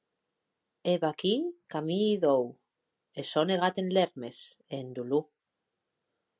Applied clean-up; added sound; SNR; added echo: none; none; none; none.